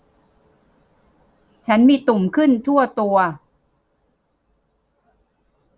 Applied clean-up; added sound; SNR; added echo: none; none; none; none.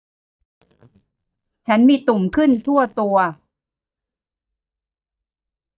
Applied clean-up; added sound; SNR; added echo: neural mask model DeepFilterNet 3.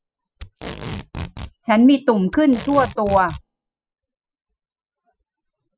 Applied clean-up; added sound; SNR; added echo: classical method spectral subtraction.